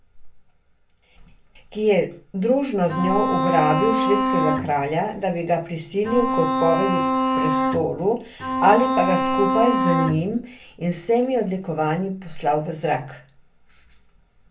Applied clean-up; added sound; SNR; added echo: none; Bowed string instrument; -1 dB; reverberation time 0.2 s.